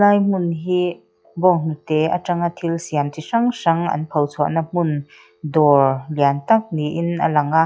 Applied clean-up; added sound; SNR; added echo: classical method log-MMSE.